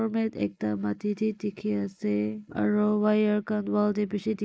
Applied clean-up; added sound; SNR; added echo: neural mask model Resemble Enhance denoiser.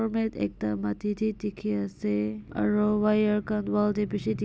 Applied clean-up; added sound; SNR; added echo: none; none; none; none.